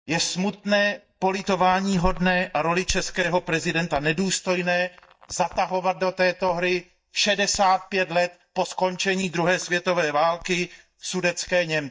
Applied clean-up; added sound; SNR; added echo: neural mask model DeepFilterNet 3.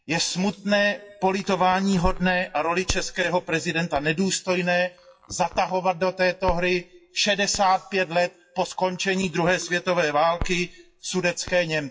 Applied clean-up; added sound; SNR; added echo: classical method WPE with log-MMSE.